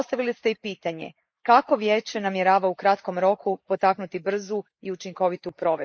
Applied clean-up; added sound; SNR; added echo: neural mask model Resemble Enhance denoiser.